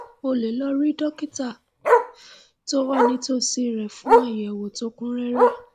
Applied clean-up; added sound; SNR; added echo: none; Bark; -2 dB; none.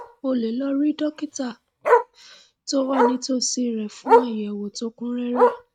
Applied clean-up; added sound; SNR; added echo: neural mask model RNNoise.